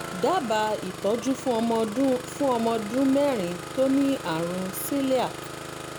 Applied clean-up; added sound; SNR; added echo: none; Engine starting; 11 dB; none.